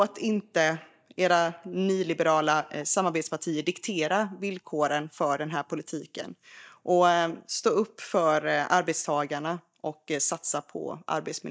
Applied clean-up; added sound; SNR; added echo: neural mask model DeepFilterNet 3.